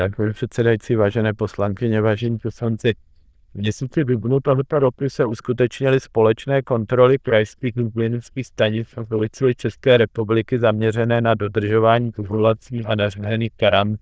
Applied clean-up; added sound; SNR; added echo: neural diffusion model UNIVERSE++.